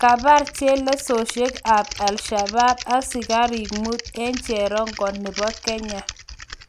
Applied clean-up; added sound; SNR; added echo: none; Typing; 12 dB; none.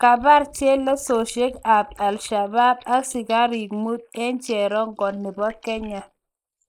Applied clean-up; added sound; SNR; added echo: neural mask model Resemble Enhance denoiser.